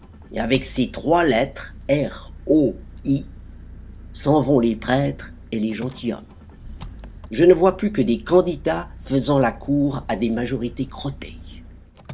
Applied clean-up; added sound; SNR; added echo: none; Engine; 16 dB; none.